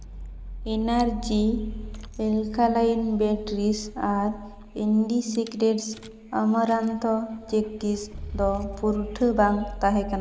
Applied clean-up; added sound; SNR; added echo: none; Rattle / Engine starting / Car; 13 dB; none.